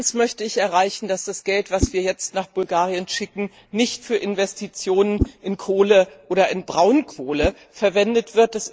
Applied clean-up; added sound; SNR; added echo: neural mask model Resemble Enhance denoiser.